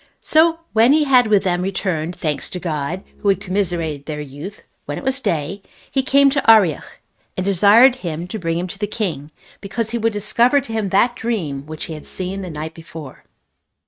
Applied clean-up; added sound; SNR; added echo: neural mask model RNNoise.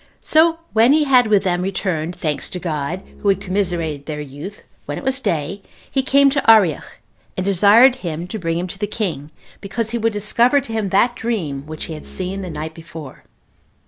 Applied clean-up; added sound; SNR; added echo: none; Bowed string instrument; 17 dB; none.